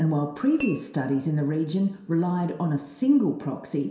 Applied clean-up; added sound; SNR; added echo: none; Tap / Glass; 18 dB; reverberation time 0.7 s.